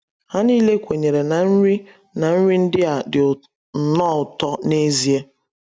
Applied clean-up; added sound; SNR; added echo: none; none; none; none.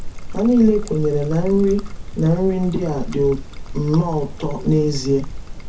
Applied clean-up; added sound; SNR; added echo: none; Trickle, dribble; 7 dB; reverberation time 0.3 s.